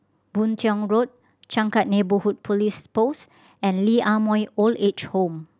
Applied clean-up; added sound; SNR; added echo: none; none; none; none.